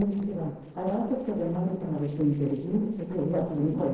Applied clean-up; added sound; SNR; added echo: neural separator model SepFormer DNS4.